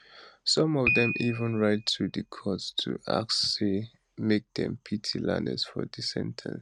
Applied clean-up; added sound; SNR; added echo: none; Piano; 10 dB; none.